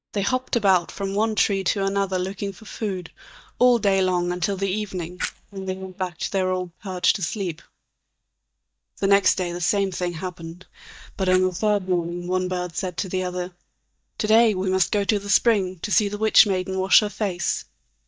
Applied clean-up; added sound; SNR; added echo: neural mask model DeepFilterNet 3.